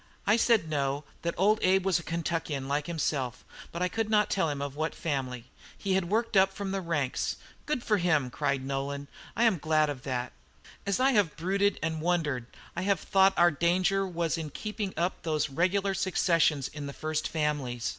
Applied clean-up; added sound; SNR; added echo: none; none; none; none.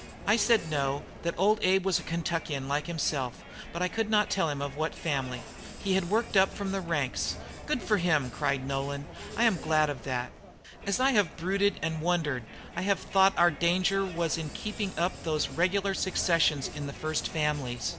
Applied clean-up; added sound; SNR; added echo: none; Crowd; 14 dB; none.